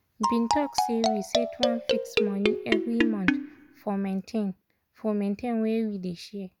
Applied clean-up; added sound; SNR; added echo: none; Marimba, xylophone; -2 dB; none.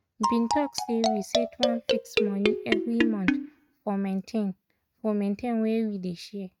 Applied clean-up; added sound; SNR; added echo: neural mask model RNNoise.